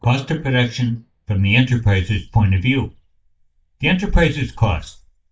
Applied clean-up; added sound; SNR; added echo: neural mask model DeepFilterNet 3.